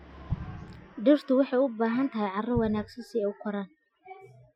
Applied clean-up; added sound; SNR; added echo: classical method Wiener filter.